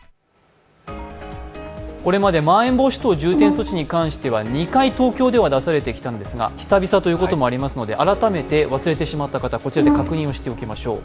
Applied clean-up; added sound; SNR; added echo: none; Brass instrument; 1 dB; none.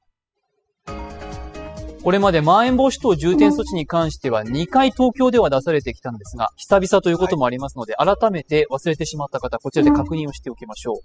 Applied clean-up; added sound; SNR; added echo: classical method spectral subtraction.